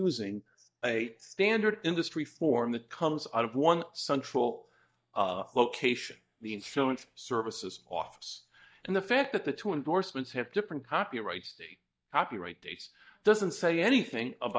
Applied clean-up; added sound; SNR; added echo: neural mask model DeepFilterNet 3.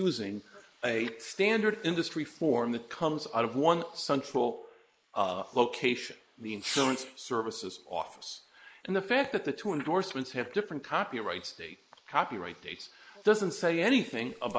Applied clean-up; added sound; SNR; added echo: neural mask model Resemble Enhance denoiser.